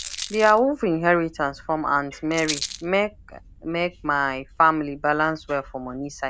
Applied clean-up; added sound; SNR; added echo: none; Rattle; 16 dB; none.